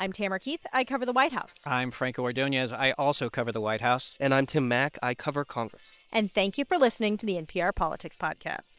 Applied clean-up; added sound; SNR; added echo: neural separator model SepFormer WHAM!.